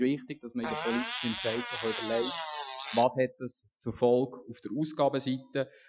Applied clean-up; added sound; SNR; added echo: classical method Wiener filter.